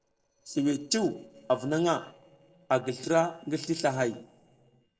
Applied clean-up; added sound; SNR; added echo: neural separator model SepFormer DNS4.